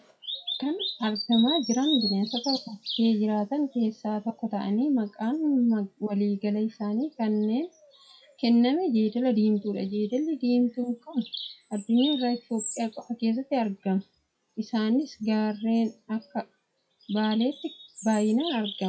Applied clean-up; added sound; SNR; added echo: classical method WPE with log-MMSE.